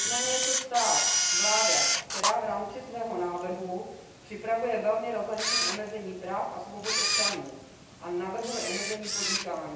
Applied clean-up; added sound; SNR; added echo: none; Camera; -2 dB; reverberation time 0.9 s.